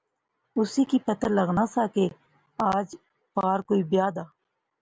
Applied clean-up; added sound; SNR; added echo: none; none; none; none.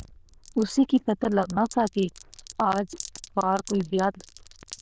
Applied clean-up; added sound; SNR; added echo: neural diffusion model UNIVERSE++.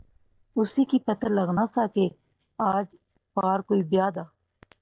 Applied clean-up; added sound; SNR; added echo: neural mask model DeepFilterNet 3.